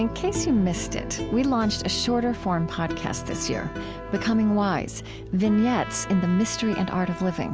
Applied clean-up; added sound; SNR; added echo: none; Trumpet; 16 dB; none.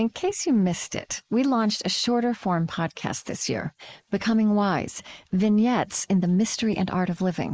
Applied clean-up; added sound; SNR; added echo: neural mask model Resemble Enhance denoiser.